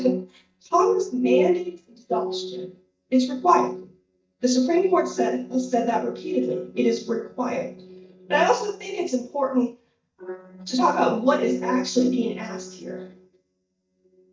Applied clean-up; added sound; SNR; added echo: neural mask model DeepFilterNet 3.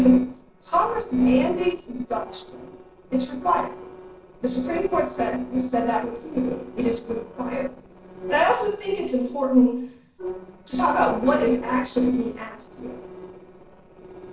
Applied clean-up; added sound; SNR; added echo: neural separator model SepFormer DNS4.